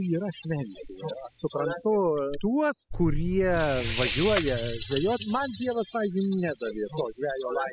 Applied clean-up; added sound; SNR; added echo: classical method spectral subtraction.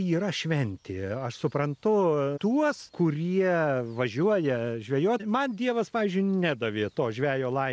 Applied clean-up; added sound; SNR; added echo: none; none; none; none.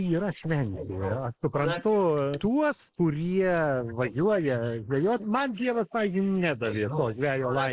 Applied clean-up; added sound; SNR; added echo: neural mask model Resemble Enhance denoiser.